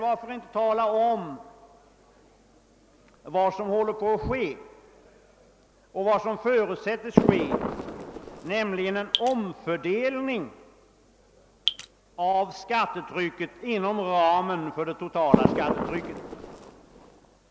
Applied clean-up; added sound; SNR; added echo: none; Drip + Fireworks; -1 dB; none.